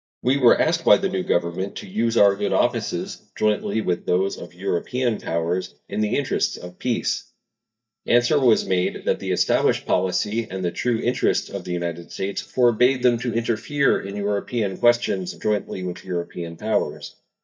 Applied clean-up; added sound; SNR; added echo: neural mask model DeepFilterNet 3.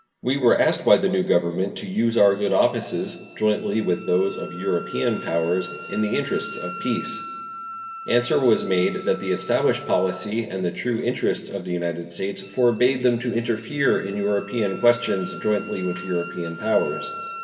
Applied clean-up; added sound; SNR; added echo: none; Wind instrument, woodwind instrument; 16 dB; reverberation time 2.0 s.